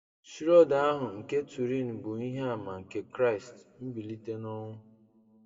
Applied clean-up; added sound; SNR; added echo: none; none; none; reverberation time 1.9 s.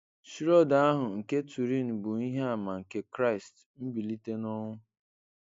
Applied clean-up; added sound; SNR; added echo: none; none; none; none.